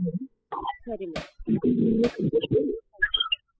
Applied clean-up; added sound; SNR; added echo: classical method spectral subtraction.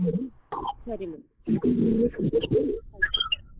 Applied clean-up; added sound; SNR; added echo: neural mask model Resemble Enhance denoiser.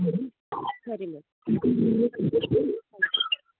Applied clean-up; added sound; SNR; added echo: none; none; none; none.